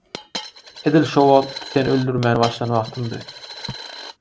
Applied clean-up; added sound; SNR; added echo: none; Coin (dropping); 15 dB; none.